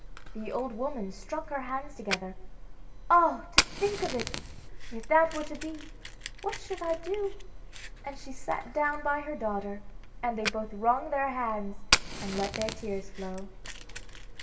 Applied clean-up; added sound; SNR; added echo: none; Fire; 6 dB; reverberation time 0.8 s.